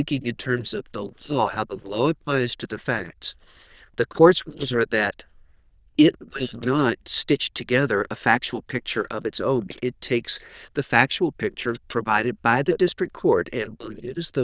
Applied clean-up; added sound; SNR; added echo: neural diffusion model UNIVERSE++.